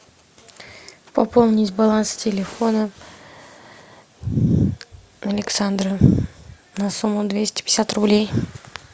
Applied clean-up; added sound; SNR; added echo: none; none; none; none.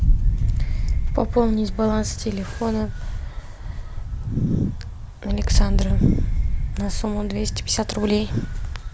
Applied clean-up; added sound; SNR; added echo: none; Wind; -3 dB; none.